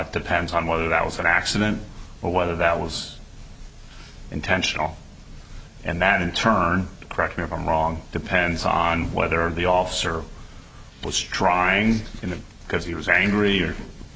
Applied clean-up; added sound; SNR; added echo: none; none; none; none.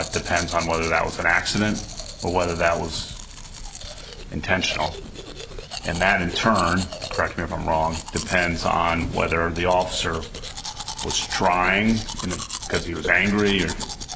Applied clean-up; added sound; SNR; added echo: none; Domestic sounds, home sounds; 11 dB; none.